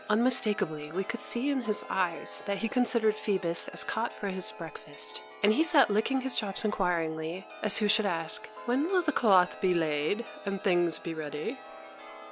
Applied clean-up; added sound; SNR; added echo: none; Chime; 17 dB; none.